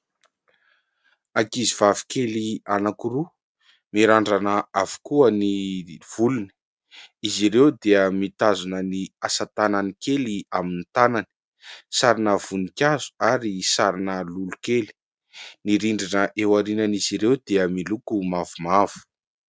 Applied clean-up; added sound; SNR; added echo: none; none; none; none.